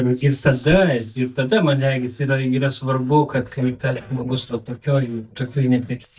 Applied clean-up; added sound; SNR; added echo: neural mask model DeepFilterNet 3.